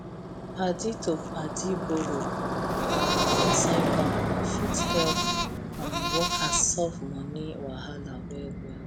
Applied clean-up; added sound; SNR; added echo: none; Motorcycle + Livestock, farm animals, working animals; -4 dB; none.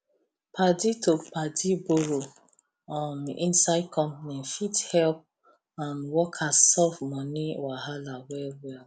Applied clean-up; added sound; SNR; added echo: none; none; none; none.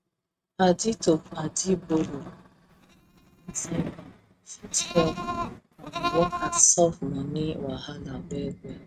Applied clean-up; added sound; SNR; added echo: neural mask model RNNoise.